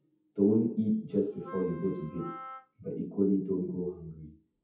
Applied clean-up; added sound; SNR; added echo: classical method WPE with log-MMSE.